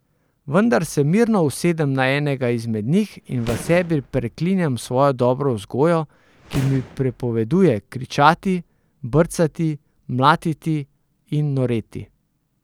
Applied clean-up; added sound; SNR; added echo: none; Fireworks; 17 dB; none.